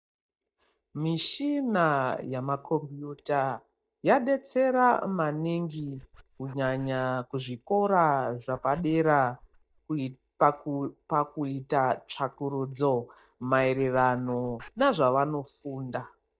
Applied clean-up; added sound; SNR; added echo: neural mask model DeepFilterNet 3.